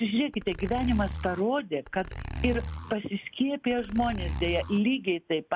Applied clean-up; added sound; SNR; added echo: none; Zipper (clothing); 8 dB; none.